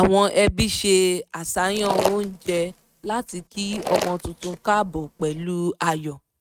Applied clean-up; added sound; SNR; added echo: neural mask model RNNoise.